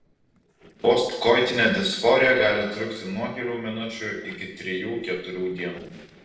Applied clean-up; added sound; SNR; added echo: neural separator model SepFormer DNS4.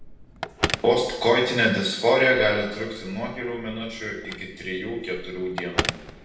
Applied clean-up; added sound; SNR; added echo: none; Telephone; 9 dB; reverberation time 0.9 s.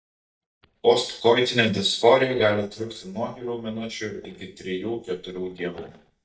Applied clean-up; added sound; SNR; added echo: neural mask model DeepFilterNet 3.